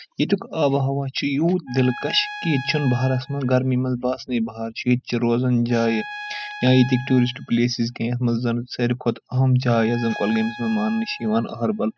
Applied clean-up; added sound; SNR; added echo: classical method spectral subtraction.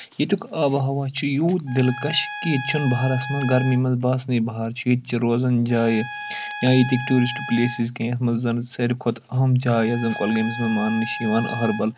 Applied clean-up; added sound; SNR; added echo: none; Trumpet; 13 dB; none.